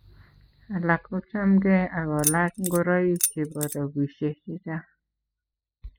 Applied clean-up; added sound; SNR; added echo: classical method spectral subtraction.